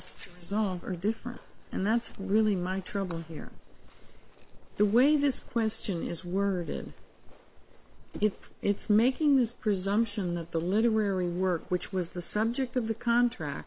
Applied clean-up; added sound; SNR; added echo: neural separator model SepFormer WHAM!.